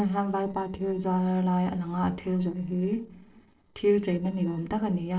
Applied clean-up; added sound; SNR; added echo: neural separator model SepFormer DNS4.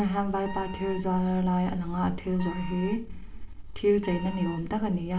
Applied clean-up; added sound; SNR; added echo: none; Wind instrument, woodwind instrument; 17 dB; reverberation time 0.5 s.